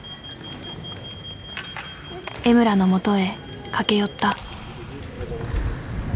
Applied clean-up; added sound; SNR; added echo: none; none; none; none.